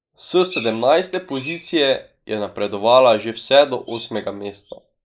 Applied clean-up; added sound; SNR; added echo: neural mask model Resemble Enhance denoiser.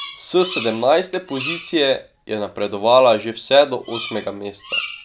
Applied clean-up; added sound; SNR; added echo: none; Bird vocalization, bird call, bird song + Bicycle bell; 14 dB; none.